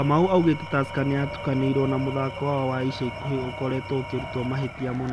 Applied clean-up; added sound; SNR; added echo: none; Wind + Engine / Tools; 10 dB; none.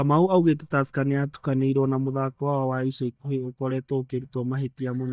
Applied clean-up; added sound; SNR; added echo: neural mask model DeepFilterNet 3.